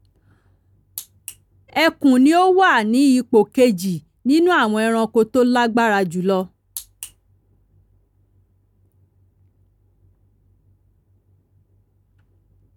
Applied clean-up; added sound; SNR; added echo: none; none; none; none.